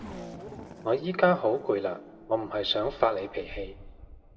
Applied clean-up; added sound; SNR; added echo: none; Race car, auto racing / Accelerating, revving, vroom; 16 dB; reverberation time 1.0 s.